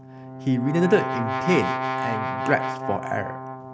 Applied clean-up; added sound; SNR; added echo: none; Brass instrument; 3 dB; none.